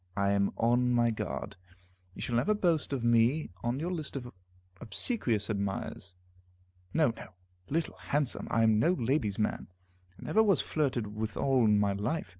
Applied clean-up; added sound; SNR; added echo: none; none; none; none.